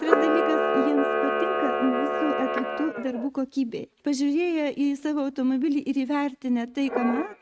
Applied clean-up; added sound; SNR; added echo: neural mask model RNNoise.